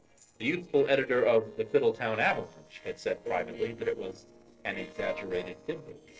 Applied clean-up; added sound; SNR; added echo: neural separator model SepFormer DNS4.